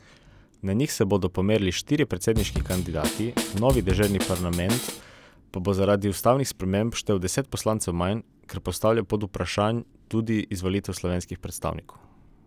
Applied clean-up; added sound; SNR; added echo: none; Drum kit; 4 dB; none.